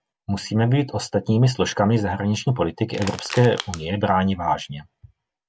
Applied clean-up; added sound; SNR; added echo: none; Crushing; 13 dB; none.